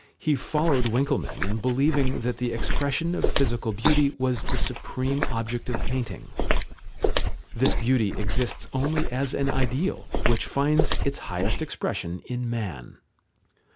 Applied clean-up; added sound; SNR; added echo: neural mask model Resemble Enhance denoiser.